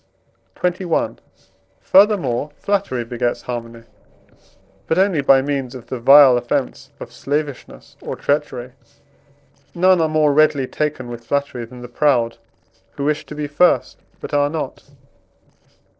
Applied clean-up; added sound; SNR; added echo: neural separator model SepFormer DNS4.